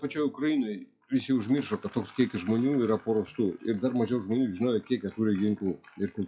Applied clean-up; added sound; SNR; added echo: classical method log-MMSE.